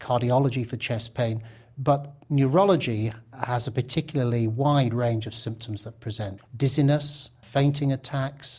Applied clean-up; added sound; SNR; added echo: none; none; none; none.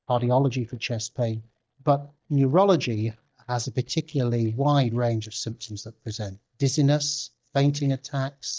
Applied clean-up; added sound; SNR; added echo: neural mask model DeepFilterNet 3.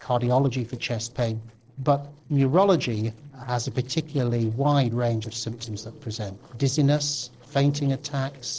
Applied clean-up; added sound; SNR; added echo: neural separator model SepFormer DNS4.